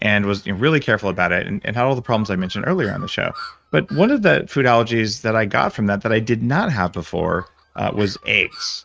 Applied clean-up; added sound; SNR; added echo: neural mask model RNNoise.